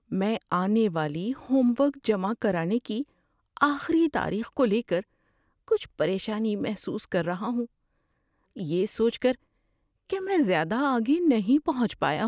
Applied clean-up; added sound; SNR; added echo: none; none; none; none.